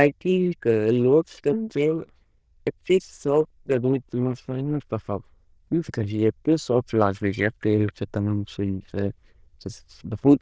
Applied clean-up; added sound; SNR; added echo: neural diffusion model UNIVERSE++.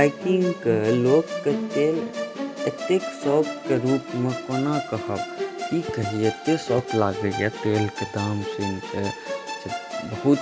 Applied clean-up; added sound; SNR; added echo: none; Musical instrument; 6 dB; none.